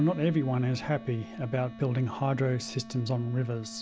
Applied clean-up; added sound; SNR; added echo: none; Wind instrument, woodwind instrument; 16 dB; none.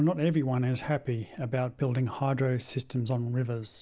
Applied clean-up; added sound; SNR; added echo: none; none; none; none.